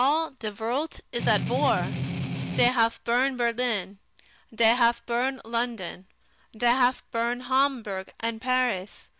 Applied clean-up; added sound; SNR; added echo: none; Strum; 2 dB; none.